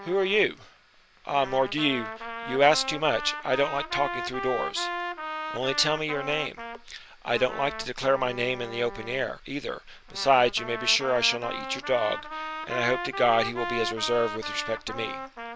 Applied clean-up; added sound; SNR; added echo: none; Trumpet; 8 dB; none.